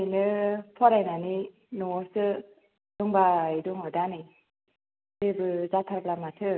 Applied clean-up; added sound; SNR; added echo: none; none; none; none.